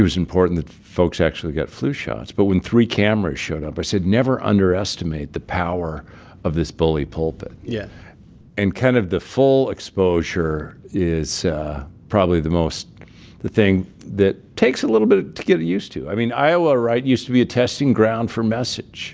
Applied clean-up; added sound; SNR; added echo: none; none; none; none.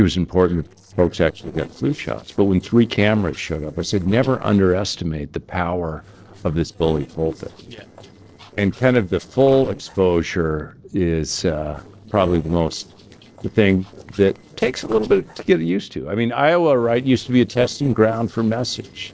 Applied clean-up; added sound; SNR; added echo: neural separator model SepFormer DNS4.